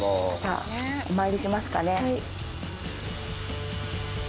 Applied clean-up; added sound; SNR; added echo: none; none; none; none.